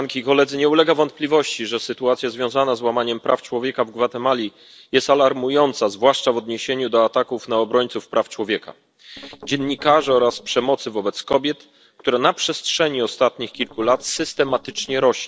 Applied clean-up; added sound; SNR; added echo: neural separator model SepFormer DNS4.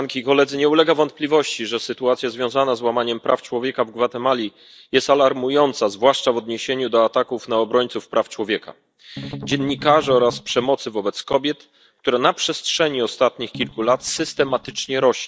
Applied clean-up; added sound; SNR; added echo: neural mask model DeepFilterNet 3.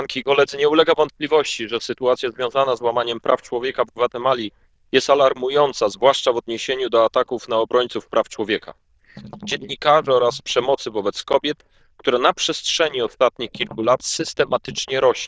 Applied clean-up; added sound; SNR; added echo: neural diffusion model UNIVERSE++.